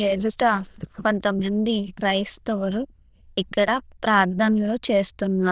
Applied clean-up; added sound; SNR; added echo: neural diffusion model UNIVERSE++.